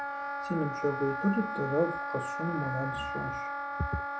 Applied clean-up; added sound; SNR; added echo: none; Wind instrument, woodwind instrument; 2 dB; none.